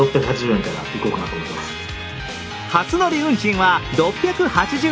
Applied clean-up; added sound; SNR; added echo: none; none; none; none.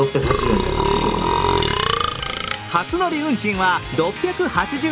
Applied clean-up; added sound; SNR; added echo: none; Burping, eructation; -2 dB; none.